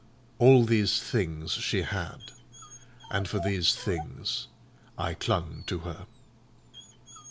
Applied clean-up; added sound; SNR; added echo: none; Dog; 19 dB; none.